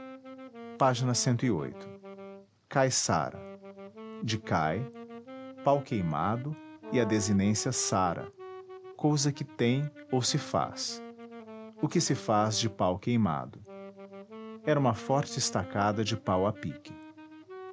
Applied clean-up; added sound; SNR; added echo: none; Brass instrument + Wind instrument, woodwind instrument; 15 dB; none.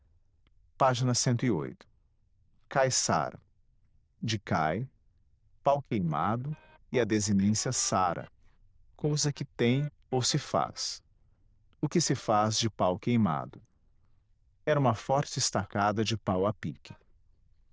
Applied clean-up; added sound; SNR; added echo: neural diffusion model UNIVERSE++.